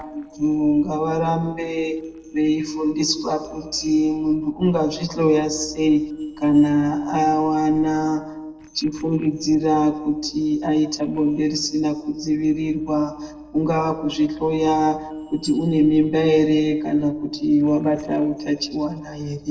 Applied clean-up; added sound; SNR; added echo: neural separator model SepFormer DNS4.